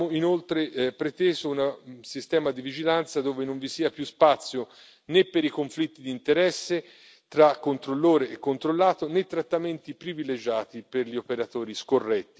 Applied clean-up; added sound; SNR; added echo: none; none; none; none.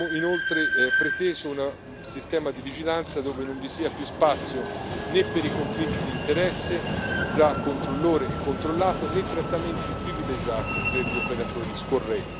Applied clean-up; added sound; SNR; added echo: none; Train; 2 dB; none.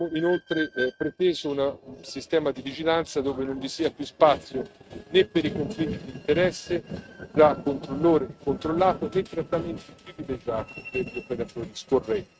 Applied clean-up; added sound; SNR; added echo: neural mask model RNNoise.